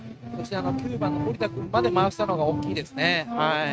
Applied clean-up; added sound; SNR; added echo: neural mask model RNNoise.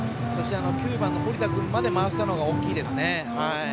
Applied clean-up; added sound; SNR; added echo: none; Wind instrument, woodwind instrument; 4 dB; none.